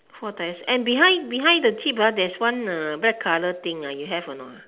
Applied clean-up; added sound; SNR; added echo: none; none; none; none.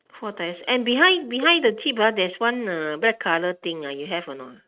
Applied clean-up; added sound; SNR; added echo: neural mask model RNNoise.